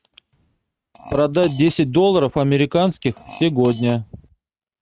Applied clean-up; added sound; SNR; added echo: neural mask model RNNoise.